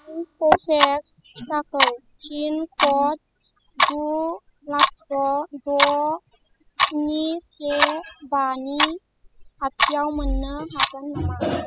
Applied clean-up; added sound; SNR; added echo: classical method spectral subtraction.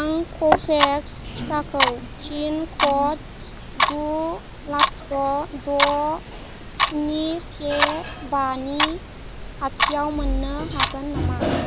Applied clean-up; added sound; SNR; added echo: none; Clock; 0 dB; none.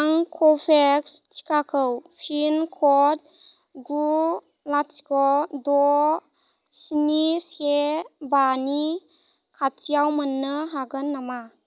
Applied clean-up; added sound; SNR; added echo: none; none; none; none.